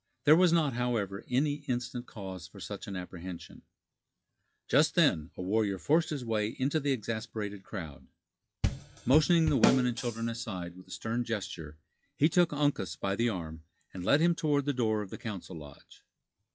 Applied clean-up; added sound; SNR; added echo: classical method log-MMSE.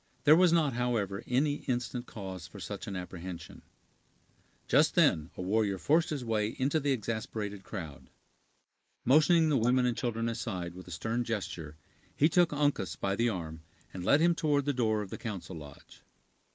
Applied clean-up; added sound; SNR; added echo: neural mask model Resemble Enhance denoiser.